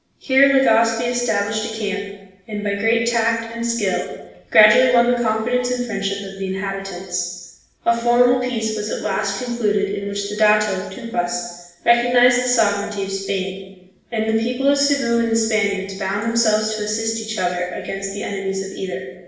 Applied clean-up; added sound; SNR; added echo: none; none; none; reverberation time 0.9 s.